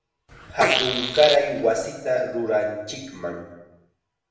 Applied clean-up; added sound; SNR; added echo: none; Fart; 2 dB; reverberation time 0.8 s.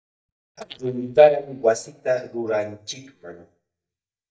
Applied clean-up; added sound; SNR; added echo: neural mask model DeepFilterNet 3.